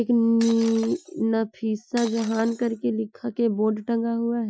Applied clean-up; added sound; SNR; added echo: classical method Wiener filter.